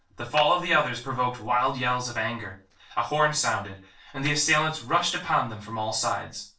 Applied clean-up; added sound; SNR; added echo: neural separator model SepFormer DNS4.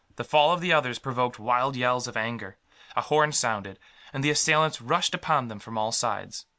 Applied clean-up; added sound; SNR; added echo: none; none; none; none.